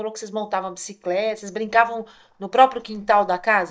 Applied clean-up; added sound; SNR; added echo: neural mask model DeepFilterNet 3.